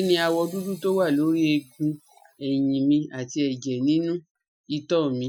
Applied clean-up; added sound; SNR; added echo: classical method Wiener filter.